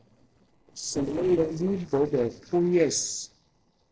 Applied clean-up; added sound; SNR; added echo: neural separator model SepFormer DNS4.